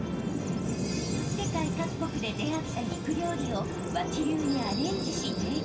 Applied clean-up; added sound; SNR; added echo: none; Bird vocalization, bird call, bird song; -1 dB; reverberation time 0.2 s.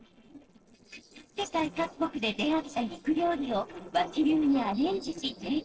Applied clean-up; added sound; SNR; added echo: neural separator model SepFormer DNS4.